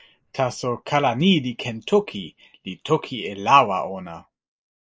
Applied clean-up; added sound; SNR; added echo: neural mask model Resemble Enhance denoiser.